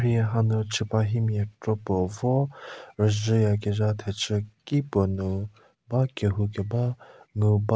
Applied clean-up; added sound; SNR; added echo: none; none; none; none.